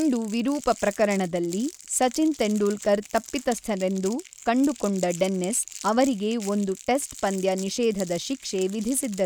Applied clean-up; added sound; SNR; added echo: none; Crackle; 18 dB; none.